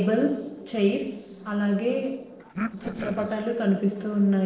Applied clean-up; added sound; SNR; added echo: neural separator model SepFormer DNS4.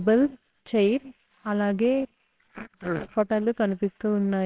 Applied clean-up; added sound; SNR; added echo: neural separator model SepFormer WHAMR!.